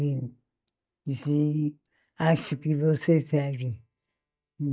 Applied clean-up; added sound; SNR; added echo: neural mask model DeepFilterNet 3.